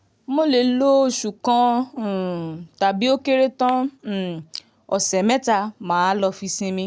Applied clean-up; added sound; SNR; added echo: none; none; none; none.